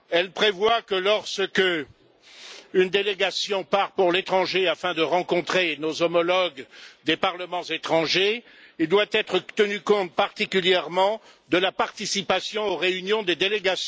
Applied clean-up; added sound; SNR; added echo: none; none; none; none.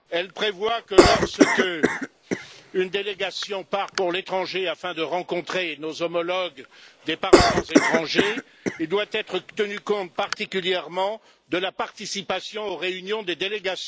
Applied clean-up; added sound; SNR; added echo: none; Cough; -4 dB; none.